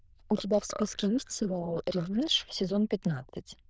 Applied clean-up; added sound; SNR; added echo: neural diffusion model UNIVERSE++.